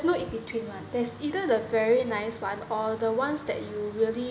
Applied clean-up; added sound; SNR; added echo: none; none; none; none.